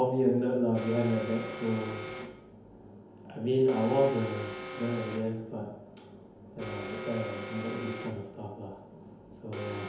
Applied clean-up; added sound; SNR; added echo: none; Alarm; 11 dB; reverberation time 0.9 s.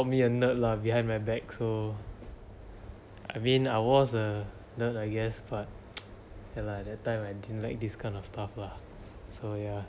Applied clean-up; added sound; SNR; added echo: none; none; none; none.